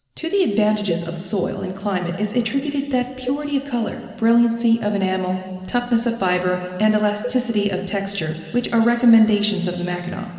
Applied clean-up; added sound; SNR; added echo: none; Cowbell; 17 dB; reverberation time 2.1 s.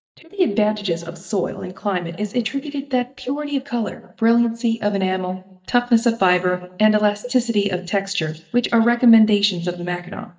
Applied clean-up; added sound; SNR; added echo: neural mask model DeepFilterNet 3.